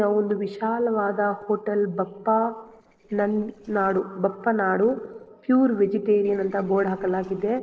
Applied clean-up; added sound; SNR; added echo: neural separator model SepFormer DNS4.